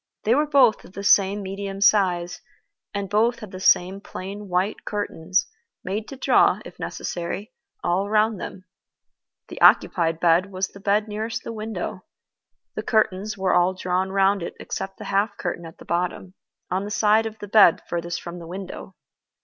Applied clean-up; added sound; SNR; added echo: none; none; none; none.